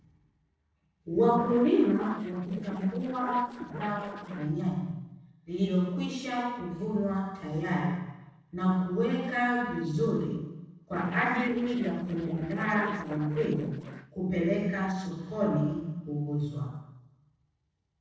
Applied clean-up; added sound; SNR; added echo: neural separator model SepFormer DNS4.